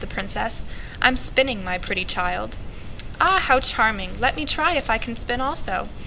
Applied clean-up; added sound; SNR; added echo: none; none; none; none.